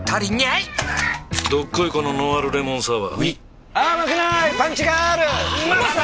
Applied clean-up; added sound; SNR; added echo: none; none; none; none.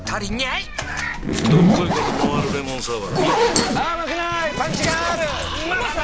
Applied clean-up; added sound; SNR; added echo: none; Zipper (clothing); -2 dB; none.